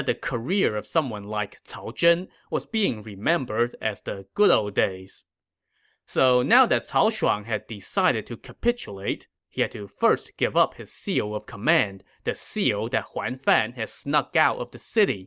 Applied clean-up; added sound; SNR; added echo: none; none; none; none.